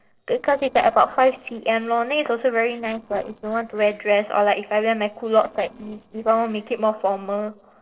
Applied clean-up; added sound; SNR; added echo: neural separator model SepFormer DNS4.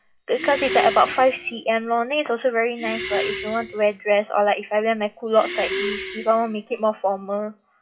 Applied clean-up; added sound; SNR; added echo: classical method WPE with log-MMSE.